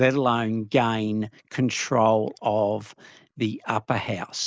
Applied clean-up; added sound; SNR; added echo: neural mask model Resemble Enhance denoiser.